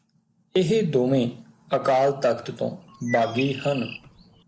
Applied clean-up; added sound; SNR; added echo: none; Bird; 13 dB; none.